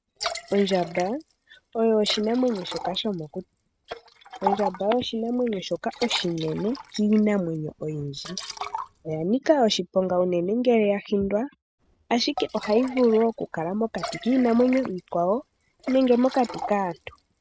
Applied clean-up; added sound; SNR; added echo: neural mask model RNNoise.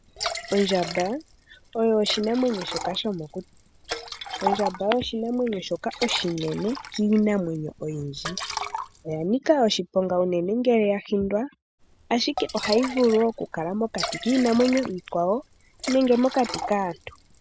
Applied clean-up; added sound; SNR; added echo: none; Liquid; 11 dB; none.